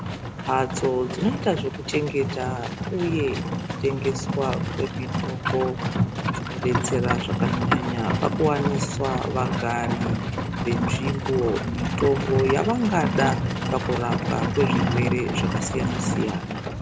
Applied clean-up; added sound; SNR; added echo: none; Livestock, farm animals, working animals; -1 dB; none.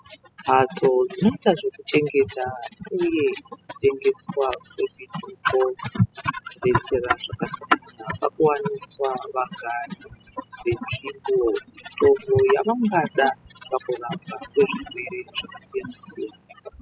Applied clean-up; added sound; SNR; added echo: classical method spectral subtraction.